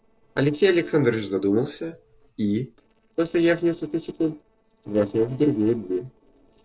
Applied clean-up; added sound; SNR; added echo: neural separator model SepFormer DNS4.